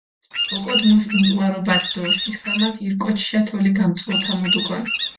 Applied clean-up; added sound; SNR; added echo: none; Bird vocalization, bird call, bird song; 3 dB; reverberation time 0.1 s.